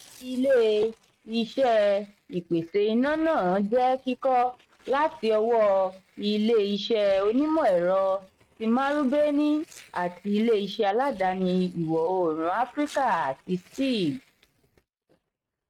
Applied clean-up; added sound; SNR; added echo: neural mask model RNNoise.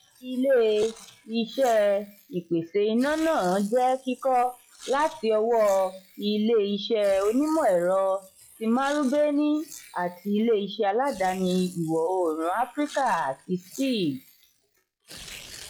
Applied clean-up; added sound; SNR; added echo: classical method log-MMSE.